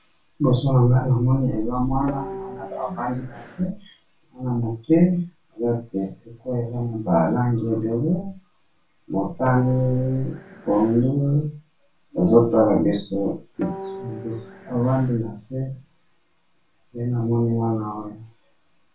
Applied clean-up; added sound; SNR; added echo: none; Guitar; 14 dB; reverberation time 0.2 s.